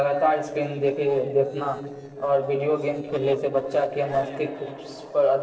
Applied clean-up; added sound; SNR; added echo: neural separator model SepFormer DNS4.